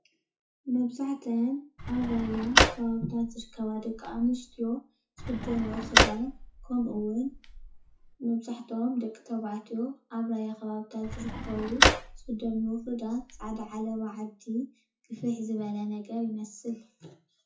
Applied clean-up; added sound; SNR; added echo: classical method WPE with log-MMSE.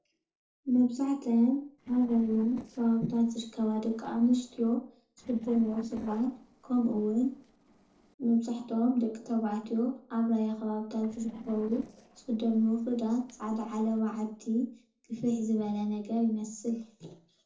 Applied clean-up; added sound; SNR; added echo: neural separator model SepFormer DNS4.